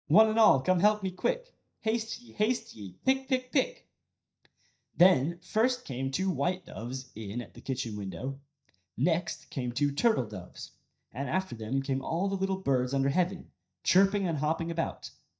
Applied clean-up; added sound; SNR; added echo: neural mask model DeepFilterNet 3.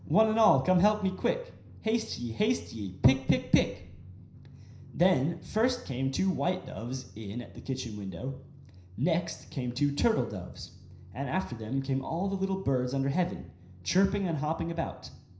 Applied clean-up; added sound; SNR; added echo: none; Drum; 19 dB; reverberation time 0.5 s.